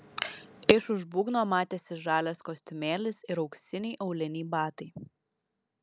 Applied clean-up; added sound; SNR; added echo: none; none; none; none.